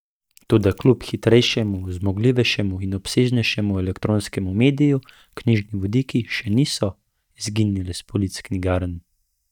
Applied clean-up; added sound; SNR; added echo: neural mask model DeepFilterNet 3.